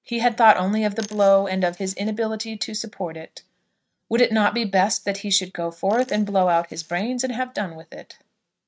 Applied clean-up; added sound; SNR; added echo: neural mask model RNNoise.